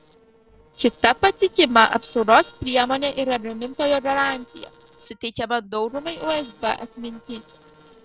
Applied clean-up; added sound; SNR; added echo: neural separator model SepFormer DNS4.